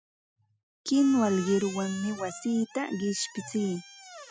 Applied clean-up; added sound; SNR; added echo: classical method spectral subtraction.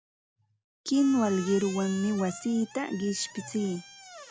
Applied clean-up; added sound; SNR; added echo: none; Squeak; 17 dB; none.